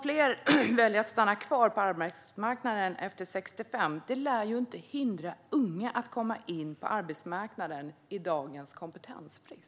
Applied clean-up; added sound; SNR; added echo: none; none; none; none.